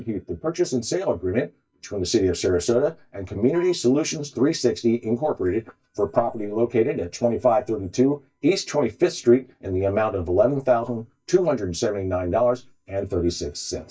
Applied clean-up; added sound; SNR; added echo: neural mask model DeepFilterNet 3.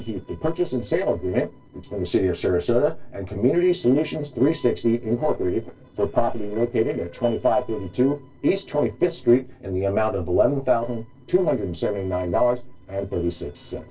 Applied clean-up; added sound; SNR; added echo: neural separator model SepFormer DNS4.